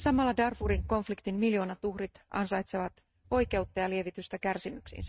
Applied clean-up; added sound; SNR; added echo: neural mask model RNNoise.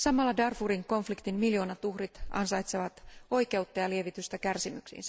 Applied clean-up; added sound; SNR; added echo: none; none; none; none.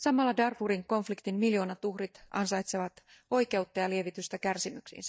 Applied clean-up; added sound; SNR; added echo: neural mask model DeepFilterNet 3.